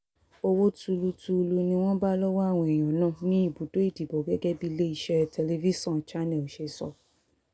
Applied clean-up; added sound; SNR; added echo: none; none; none; none.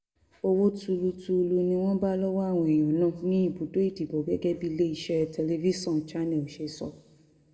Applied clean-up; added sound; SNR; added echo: none; none; none; reverberation time 0.8 s.